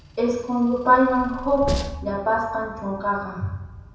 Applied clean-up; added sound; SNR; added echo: none; Train; 11 dB; reverberation time 0.9 s.